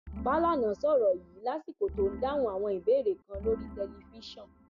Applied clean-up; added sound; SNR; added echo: none; Organ; 13 dB; none.